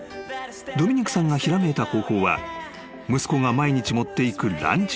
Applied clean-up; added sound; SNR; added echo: none; none; none; none.